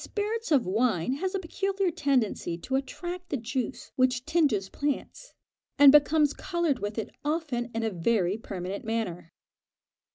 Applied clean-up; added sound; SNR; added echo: none; none; none; none.